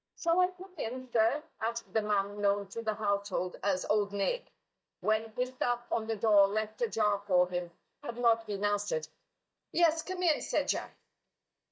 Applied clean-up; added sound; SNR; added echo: neural mask model DeepFilterNet 3.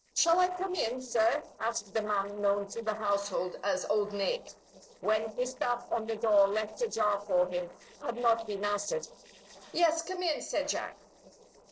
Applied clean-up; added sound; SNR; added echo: neural separator model SepFormer DNS4.